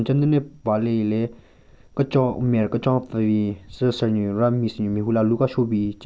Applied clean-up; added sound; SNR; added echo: none; none; none; none.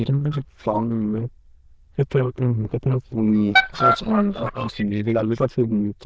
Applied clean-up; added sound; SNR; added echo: neural diffusion model UNIVERSE++.